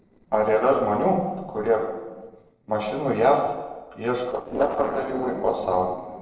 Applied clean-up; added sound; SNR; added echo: neural separator model SepFormer DNS4.